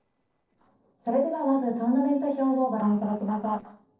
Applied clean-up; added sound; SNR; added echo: neural separator model SepFormer DNS4.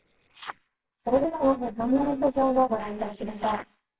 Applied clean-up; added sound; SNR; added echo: neural separator model SepFormer WHAMR!.